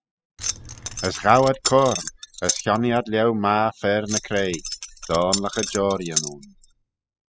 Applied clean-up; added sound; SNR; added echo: classical method spectral subtraction.